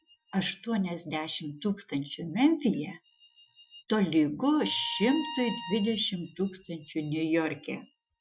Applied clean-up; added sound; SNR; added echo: classical method Wiener filter.